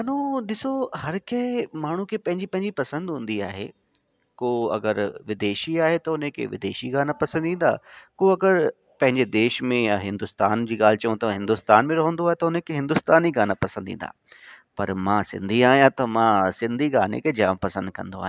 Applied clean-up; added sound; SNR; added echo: none; none; none; none.